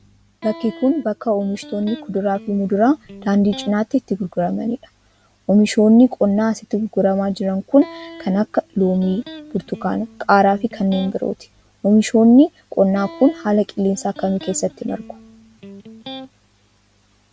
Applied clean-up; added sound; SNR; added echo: none; Electric guitar; 19 dB; none.